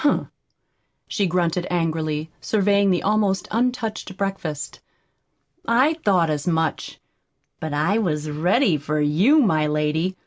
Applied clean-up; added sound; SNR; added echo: none; none; none; none.